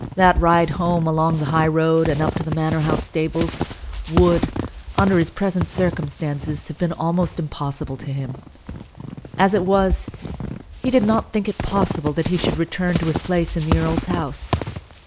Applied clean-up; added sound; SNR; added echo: none; Squeak / Walk, footsteps; 6 dB; none.